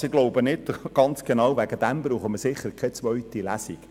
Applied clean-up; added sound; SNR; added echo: none; none; none; none.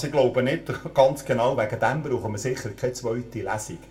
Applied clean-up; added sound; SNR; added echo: none; none; none; reverberation time 0.2 s.